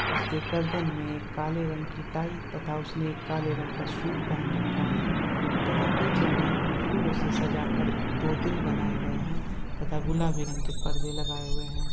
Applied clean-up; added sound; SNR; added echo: none; Truck; -4 dB; none.